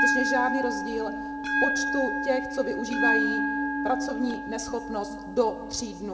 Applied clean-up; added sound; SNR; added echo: none; Bell; -2 dB; reverberation time 1.1 s.